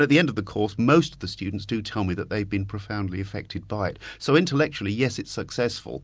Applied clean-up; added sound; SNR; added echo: none; none; none; none.